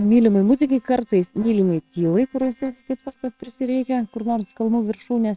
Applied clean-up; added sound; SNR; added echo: neural separator model SepFormer WHAMR!.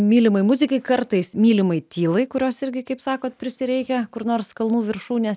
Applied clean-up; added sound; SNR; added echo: none; none; none; none.